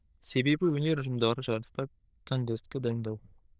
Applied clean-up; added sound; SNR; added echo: neural diffusion model UNIVERSE++.